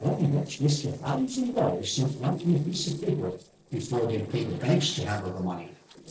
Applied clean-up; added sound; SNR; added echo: neural separator model SepFormer DNS4.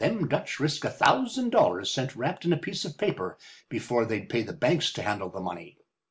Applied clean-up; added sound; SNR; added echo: none; none; none; none.